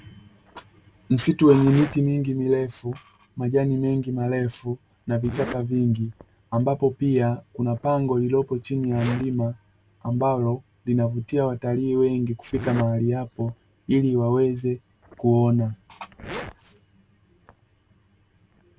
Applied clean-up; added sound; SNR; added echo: none; Zipper (clothing); 19 dB; none.